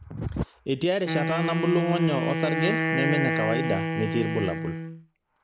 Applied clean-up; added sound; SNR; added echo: none; Wind instrument, woodwind instrument; 1 dB; none.